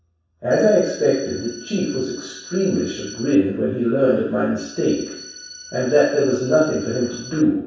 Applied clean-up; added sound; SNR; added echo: none; Organ; 18 dB; reverberation time 0.7 s.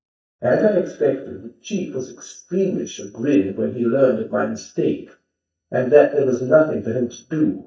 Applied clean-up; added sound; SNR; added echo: neural mask model DeepFilterNet 3.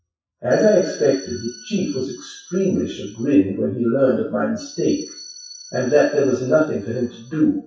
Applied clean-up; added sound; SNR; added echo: classical method WPE with log-MMSE.